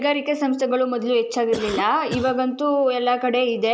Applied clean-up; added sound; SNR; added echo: none; Cough; 11 dB; none.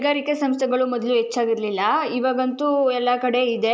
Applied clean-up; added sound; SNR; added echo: none; none; none; none.